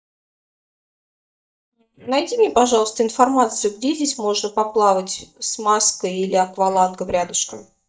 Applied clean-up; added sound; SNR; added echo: neural mask model DeepFilterNet 3.